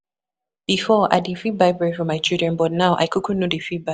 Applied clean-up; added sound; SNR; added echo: none; none; none; none.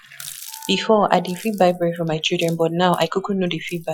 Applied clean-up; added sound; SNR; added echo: classical method Wiener filter.